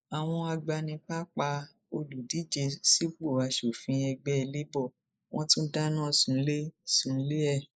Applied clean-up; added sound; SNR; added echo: neural mask model Resemble Enhance denoiser.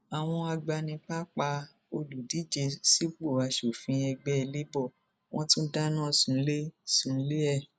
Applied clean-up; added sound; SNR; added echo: none; none; none; none.